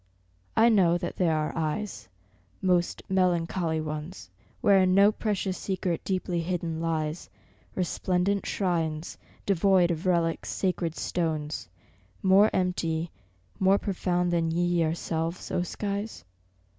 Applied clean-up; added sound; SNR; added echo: none; none; none; none.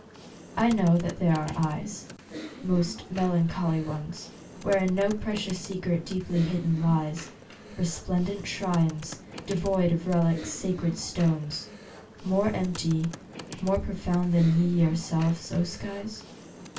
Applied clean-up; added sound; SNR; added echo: none; Computer keyboard; 16 dB; reverberation time 0.2 s.